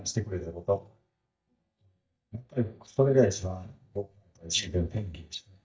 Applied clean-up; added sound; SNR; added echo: neural mask model DeepFilterNet 3.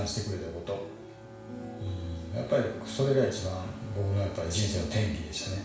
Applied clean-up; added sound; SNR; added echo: none; Bowed string instrument; 17 dB; reverberation time 0.7 s.